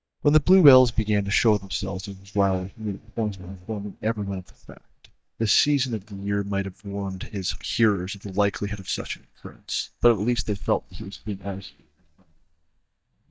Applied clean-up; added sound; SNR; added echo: neural mask model DeepFilterNet 3.